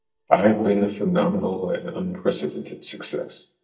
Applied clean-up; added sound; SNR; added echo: neural mask model DeepFilterNet 3.